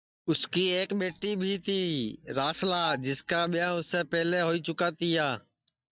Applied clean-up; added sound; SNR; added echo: neural mask model DeepFilterNet 3.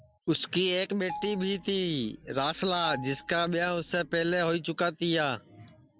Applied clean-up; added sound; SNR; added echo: none; Marimba, xylophone; 15 dB; none.